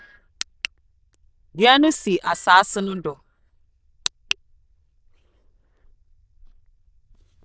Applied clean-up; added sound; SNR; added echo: neural diffusion model UNIVERSE++.